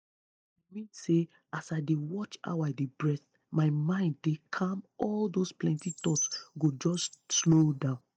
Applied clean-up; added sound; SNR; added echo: neural mask model DeepFilterNet 3.